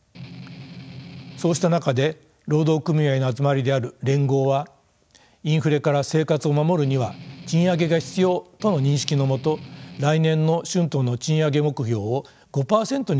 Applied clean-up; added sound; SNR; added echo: none; Strum; 17 dB; none.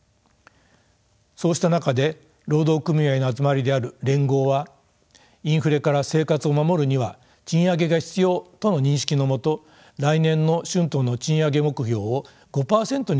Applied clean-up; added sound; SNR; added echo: none; none; none; none.